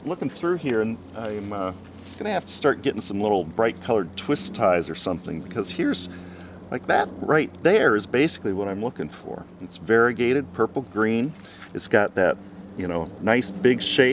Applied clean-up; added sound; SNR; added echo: none; none; none; none.